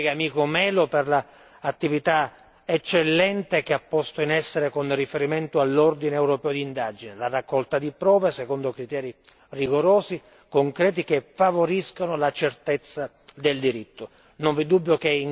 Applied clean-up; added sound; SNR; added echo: none; none; none; none.